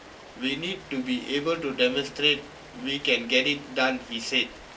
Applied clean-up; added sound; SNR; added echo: none; Rain; 18 dB; reverberation time 0.2 s.